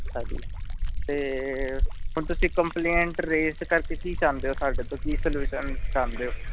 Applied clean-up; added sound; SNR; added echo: none; Liquid; 0 dB; none.